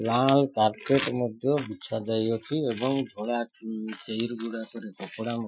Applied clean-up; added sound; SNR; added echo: classical method Wiener filter.